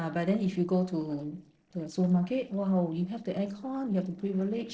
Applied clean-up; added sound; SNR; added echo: neural separator model SepFormer DNS4.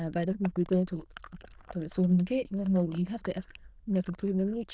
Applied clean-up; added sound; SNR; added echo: neural diffusion model UNIVERSE++.